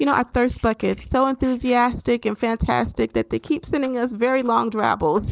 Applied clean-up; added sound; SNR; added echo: neural separator model SepFormer DNS4.